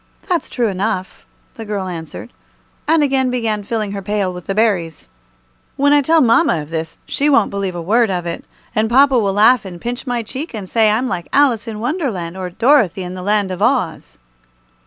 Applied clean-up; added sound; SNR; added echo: none; none; none; none.